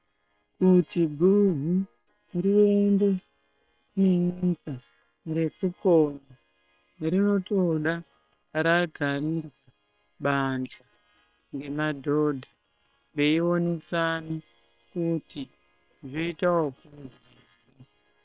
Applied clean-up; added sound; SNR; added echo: neural separator model SepFormer WHAM!.